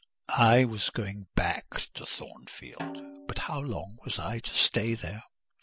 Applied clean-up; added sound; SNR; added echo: none; Snare drum; 15 dB; none.